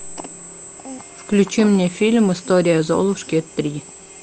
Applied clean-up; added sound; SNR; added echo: none; Drill; 16 dB; none.